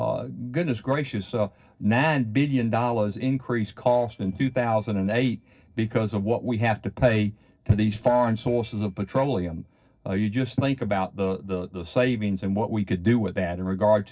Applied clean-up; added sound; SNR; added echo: neural separator model SepFormer DNS4.